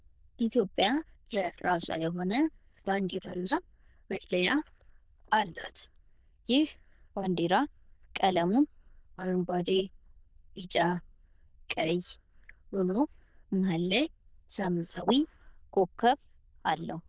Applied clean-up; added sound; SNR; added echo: neural diffusion model UNIVERSE++.